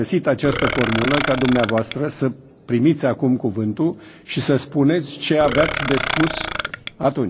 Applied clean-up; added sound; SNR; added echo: none; Burping, eructation; 5 dB; none.